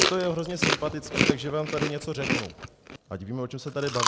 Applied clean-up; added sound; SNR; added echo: none; Chewing, mastication; -2 dB; none.